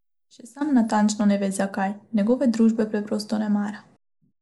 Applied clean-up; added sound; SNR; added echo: neural mask model Resemble Enhance denoiser.